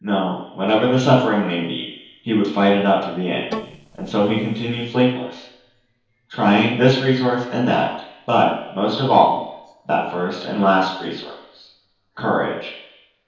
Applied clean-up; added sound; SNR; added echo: neural separator model SepFormer DNS4.